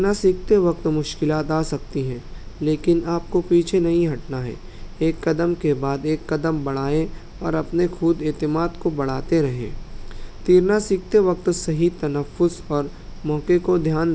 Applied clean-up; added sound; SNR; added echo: none; none; none; none.